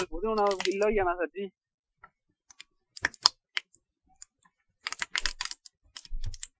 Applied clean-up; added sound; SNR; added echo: classical method Wiener filter.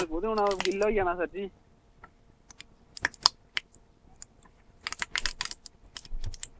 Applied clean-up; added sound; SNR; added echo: none; Crushing; 2 dB; none.